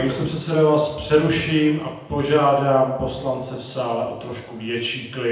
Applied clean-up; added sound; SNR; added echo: none; none; none; reverberation time 0.8 s.